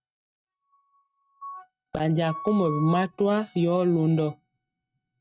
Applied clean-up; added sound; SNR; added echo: neural mask model RNNoise.